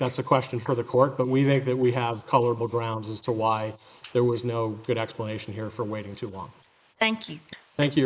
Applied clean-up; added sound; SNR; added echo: neural mask model Resemble Enhance denoiser.